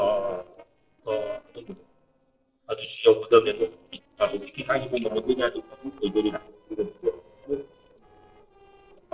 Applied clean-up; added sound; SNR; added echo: neural separator model SepFormer DNS4.